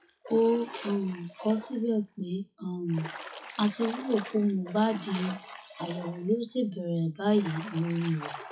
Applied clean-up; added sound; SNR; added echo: classical method WPE with log-MMSE.